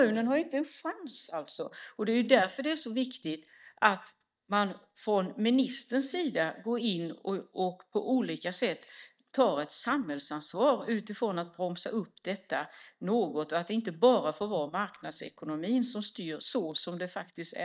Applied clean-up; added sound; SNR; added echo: neural mask model DeepFilterNet 3.